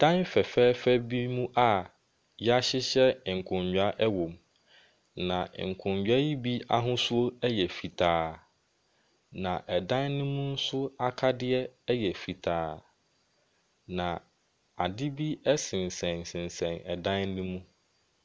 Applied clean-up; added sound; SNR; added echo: none; none; none; none.